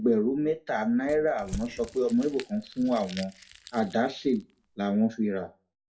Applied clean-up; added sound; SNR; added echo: none; Crumpling, crinkling / Crushing; 17 dB; reverberation time 0.2 s.